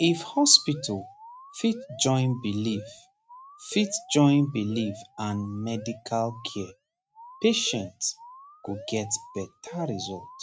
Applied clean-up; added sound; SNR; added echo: neural mask model RNNoise.